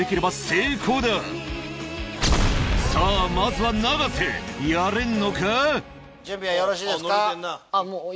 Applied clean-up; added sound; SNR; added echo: none; none; none; none.